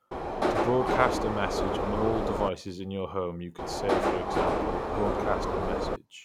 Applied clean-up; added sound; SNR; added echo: none; Subway, metro, underground; -4 dB; none.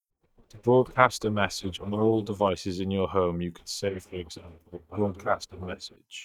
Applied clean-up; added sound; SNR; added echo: neural mask model DeepFilterNet 3.